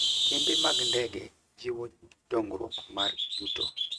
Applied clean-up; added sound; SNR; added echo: neural mask model RNNoise.